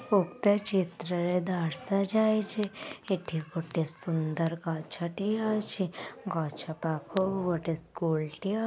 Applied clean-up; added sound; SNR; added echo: none; none; none; none.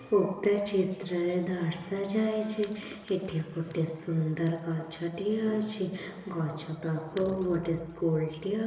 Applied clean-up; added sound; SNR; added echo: none; none; none; reverberation time 1.3 s.